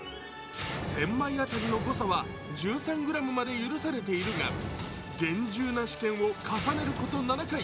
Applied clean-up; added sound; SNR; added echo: none; none; none; none.